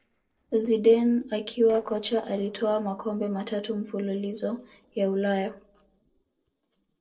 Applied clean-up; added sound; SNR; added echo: neural separator model SepFormer DNS4.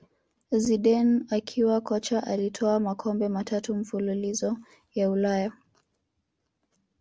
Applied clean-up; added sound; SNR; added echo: none; none; none; none.